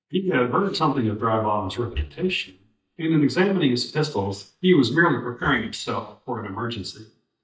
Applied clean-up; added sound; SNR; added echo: neural mask model DeepFilterNet 3.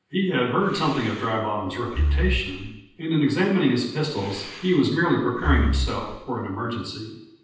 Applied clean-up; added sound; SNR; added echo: none; Breathing; 4 dB; reverberation time 0.9 s.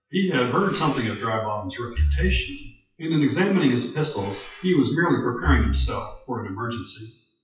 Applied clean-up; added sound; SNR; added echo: classical method WPE with log-MMSE.